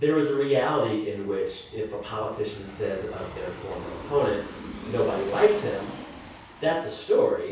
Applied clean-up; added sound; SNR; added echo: none; Aircraft; 15 dB; reverberation time 0.6 s.